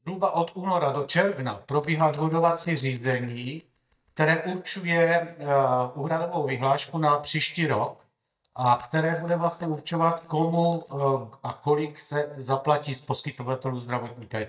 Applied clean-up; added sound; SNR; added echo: neural mask model DeepFilterNet 3.